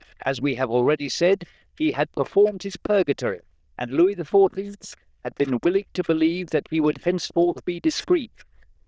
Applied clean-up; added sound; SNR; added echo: neural diffusion model UNIVERSE++.